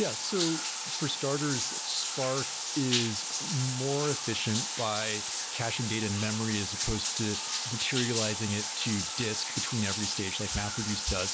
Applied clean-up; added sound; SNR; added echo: none; Bathtub (filling or washing); 1 dB; none.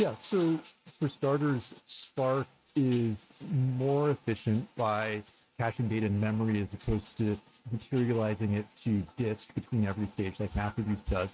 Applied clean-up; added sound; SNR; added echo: neural mask model RNNoise.